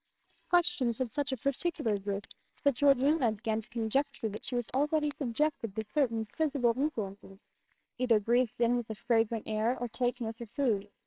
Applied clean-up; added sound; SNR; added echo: neural separator model SepFormer WHAMR!.